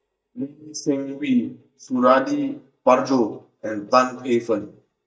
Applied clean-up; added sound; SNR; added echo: neural mask model DeepFilterNet 3.